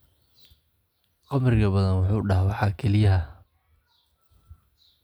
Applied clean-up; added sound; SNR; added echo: none; none; none; none.